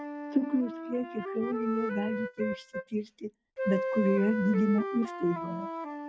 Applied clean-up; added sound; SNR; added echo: neural mask model RNNoise.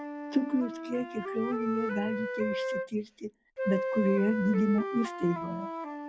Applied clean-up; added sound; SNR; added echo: none; Wind instrument, woodwind instrument; 4 dB; none.